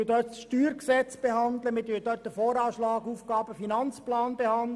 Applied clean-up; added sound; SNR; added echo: none; none; none; none.